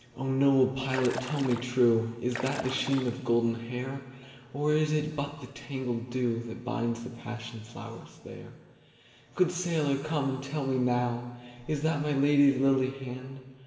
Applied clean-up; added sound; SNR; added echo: none; Splash, splatter; 11 dB; reverberation time 1.9 s.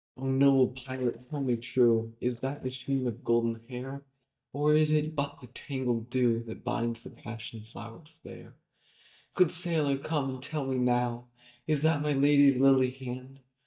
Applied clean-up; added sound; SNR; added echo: neural mask model DeepFilterNet 3.